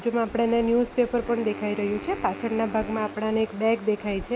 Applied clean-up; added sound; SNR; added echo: none; Wind instrument, woodwind instrument; 16 dB; none.